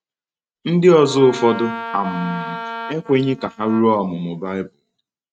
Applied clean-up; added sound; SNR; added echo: neural mask model RNNoise.